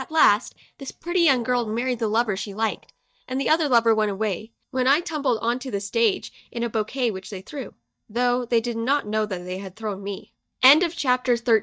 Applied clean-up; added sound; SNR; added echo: neural mask model DeepFilterNet 3.